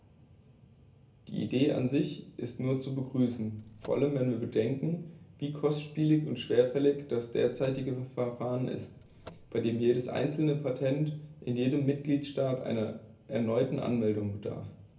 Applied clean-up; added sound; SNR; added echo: none; Car; 20 dB; reverberation time 0.3 s.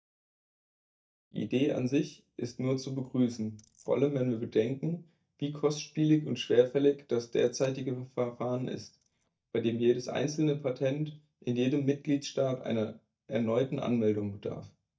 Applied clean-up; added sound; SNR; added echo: neural mask model DeepFilterNet 3.